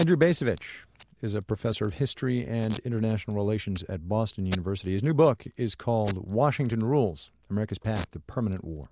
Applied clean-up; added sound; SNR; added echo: none; Packing tape, duct tape; 17 dB; none.